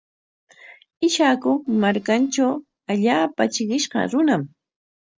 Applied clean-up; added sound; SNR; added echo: neural separator model SepFormer DNS4.